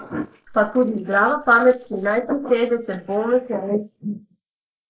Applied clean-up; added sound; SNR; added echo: neural mask model Resemble Enhance denoiser.